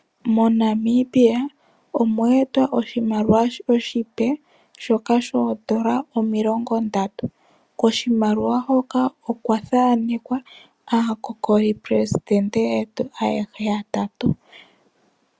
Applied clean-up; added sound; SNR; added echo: none; none; none; none.